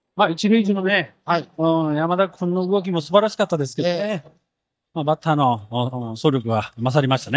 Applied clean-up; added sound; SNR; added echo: neural mask model DeepFilterNet 3.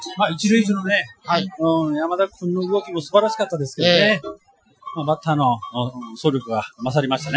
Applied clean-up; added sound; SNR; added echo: classical method Wiener filter.